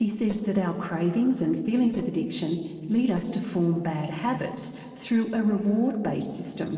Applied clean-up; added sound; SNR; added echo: neural separator model SepFormer DNS4.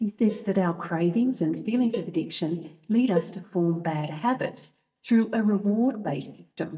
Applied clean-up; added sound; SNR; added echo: neural mask model DeepFilterNet 3.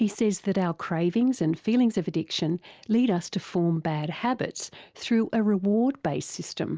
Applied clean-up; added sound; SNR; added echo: none; none; none; none.